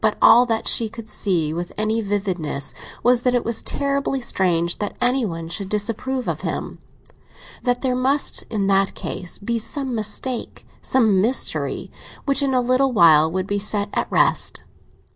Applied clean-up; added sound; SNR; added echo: none; none; none; none.